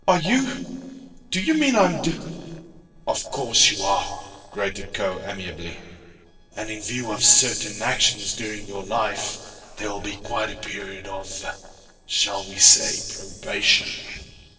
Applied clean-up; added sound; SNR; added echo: neural separator model SepFormer DNS4.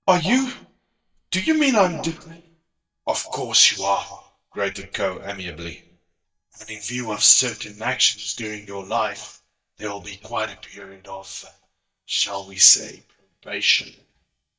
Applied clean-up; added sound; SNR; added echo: neural mask model DeepFilterNet 3.